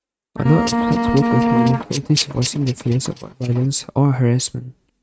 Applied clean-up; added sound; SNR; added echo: neural mask model RNNoise.